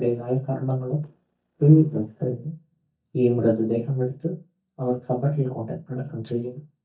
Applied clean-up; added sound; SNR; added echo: neural mask model DeepFilterNet 3.